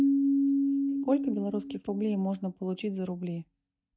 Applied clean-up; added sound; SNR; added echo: neural mask model DeepFilterNet 3.